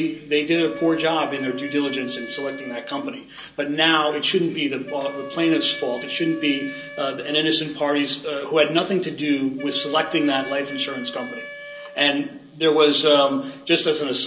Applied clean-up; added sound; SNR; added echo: none; Wind instrument, woodwind instrument; 15 dB; reverberation time 0.2 s.